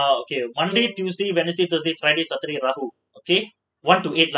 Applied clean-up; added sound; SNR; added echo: classical method spectral subtraction.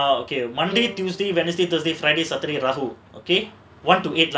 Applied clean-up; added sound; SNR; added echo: none; Bowed string instrument; 18 dB; none.